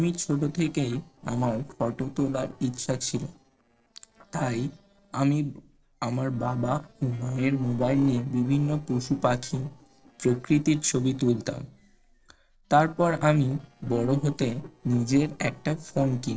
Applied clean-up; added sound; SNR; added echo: neural separator model SepFormer DNS4.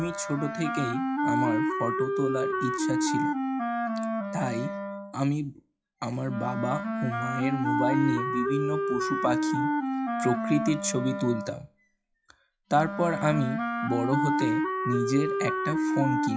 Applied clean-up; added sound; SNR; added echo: classical method WPE with log-MMSE.